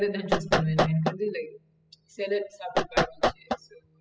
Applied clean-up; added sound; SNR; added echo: classical method spectral subtraction.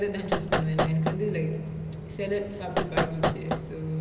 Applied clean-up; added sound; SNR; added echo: none; Knock; -1 dB; none.